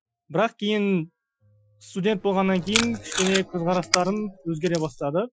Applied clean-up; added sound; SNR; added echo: classical method Wiener filter.